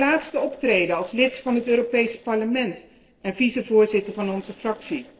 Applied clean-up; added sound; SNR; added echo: neural separator model SepFormer DNS4.